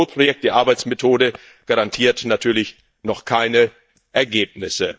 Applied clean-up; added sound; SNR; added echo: neural mask model DeepFilterNet 3.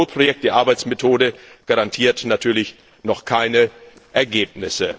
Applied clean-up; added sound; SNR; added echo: neural separator model SepFormer DNS4.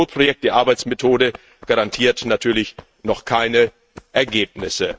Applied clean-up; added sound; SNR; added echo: neural mask model RNNoise.